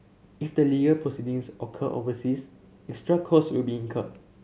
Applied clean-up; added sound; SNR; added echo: none; none; none; none.